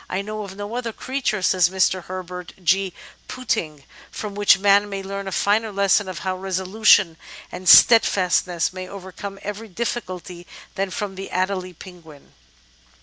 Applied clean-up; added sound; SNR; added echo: none; none; none; none.